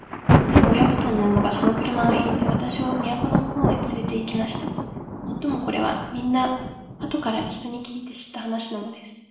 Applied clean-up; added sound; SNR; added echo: none; Thunder; -2 dB; reverberation time 0.8 s.